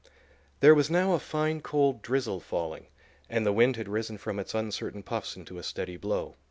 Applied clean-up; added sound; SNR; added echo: none; none; none; none.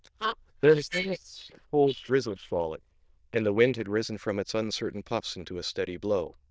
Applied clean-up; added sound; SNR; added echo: neural diffusion model UNIVERSE++.